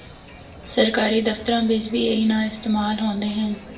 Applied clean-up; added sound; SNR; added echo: none; Crowd; 19 dB; reverberation time 0.5 s.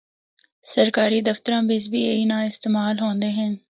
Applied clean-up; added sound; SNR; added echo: none; none; none; none.